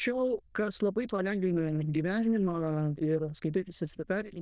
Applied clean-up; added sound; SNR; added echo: neural diffusion model UNIVERSE++.